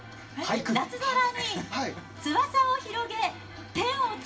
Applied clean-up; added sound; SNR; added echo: none; none; none; reverberation time 0.2 s.